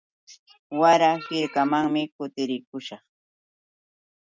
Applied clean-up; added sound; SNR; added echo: none; none; none; none.